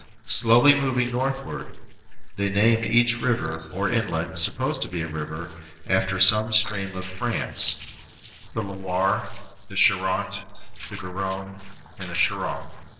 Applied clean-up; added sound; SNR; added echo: neural separator model SepFormer DNS4.